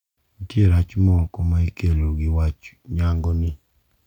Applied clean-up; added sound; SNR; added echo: none; none; none; none.